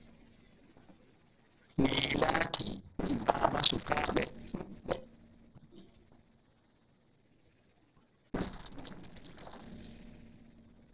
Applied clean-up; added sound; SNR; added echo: neural separator model SepFormer DNS4.